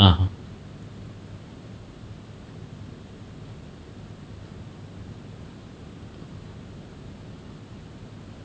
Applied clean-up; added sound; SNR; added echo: none; none; none; none.